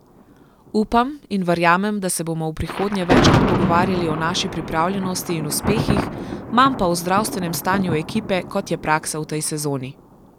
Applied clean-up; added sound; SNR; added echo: none; Thunder; 3 dB; none.